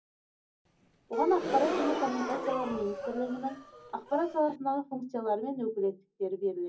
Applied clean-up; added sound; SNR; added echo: none; Gasp; 4 dB; reverberation time 0.4 s.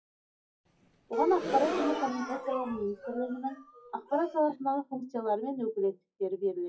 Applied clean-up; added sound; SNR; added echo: classical method WPE with log-MMSE.